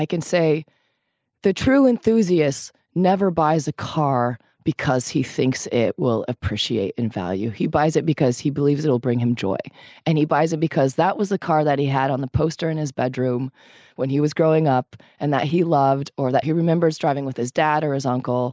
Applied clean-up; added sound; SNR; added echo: none; none; none; none.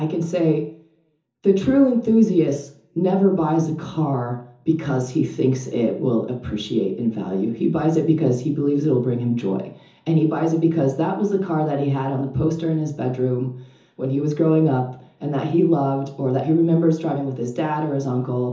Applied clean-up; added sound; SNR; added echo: none; none; none; reverberation time 0.6 s.